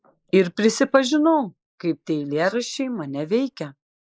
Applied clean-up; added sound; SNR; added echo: neural mask model Resemble Enhance denoiser.